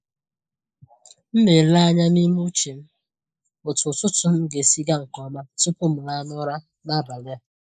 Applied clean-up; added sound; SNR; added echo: neural mask model Resemble Enhance denoiser.